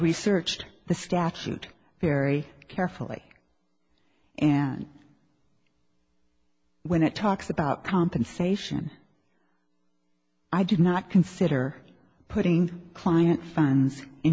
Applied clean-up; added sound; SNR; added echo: none; none; none; none.